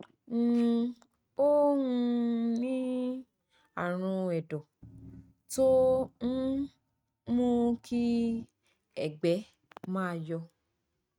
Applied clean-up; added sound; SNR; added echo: neural mask model RNNoise.